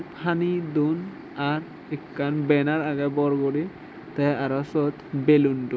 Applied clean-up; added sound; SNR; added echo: none; none; none; none.